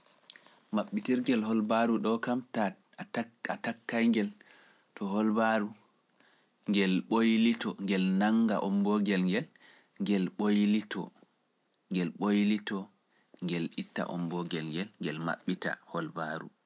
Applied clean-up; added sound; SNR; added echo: none; none; none; none.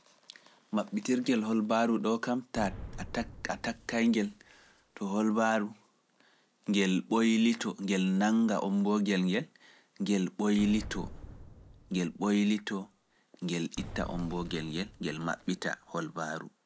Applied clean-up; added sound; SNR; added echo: none; Boom; 15 dB; none.